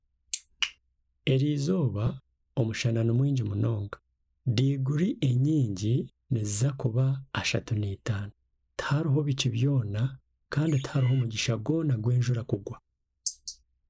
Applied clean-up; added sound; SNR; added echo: neural mask model Resemble Enhance denoiser.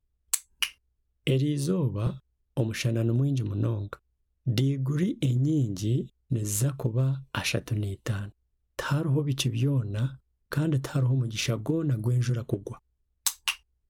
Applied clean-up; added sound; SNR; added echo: none; none; none; none.